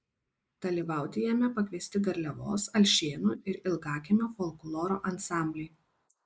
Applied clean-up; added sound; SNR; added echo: neural mask model Resemble Enhance denoiser.